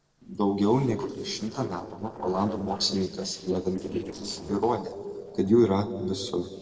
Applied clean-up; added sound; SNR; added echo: neural separator model SepFormer DNS4.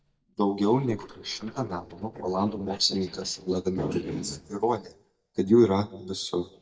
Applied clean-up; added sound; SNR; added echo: neural mask model DeepFilterNet 3.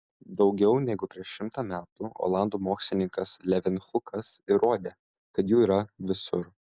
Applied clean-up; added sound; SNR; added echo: none; none; none; none.